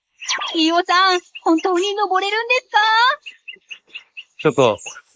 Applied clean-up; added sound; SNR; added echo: neural mask model Resemble Enhance denoiser.